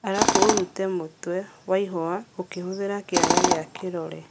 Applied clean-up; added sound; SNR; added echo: none; Tools; 0 dB; none.